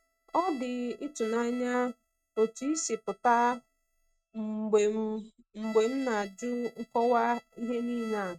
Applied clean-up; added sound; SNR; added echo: neural mask model RNNoise.